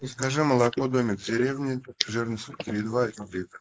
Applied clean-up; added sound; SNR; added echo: neural mask model Resemble Enhance denoiser.